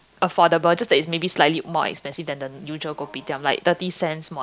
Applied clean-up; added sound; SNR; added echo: none; none; none; none.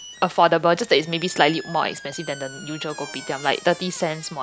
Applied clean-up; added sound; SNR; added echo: none; Squeak; 18 dB; none.